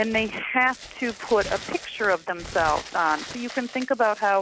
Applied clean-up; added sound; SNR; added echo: none; Crumpling, crinkling; 15 dB; none.